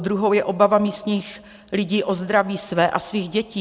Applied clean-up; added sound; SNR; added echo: none; none; none; none.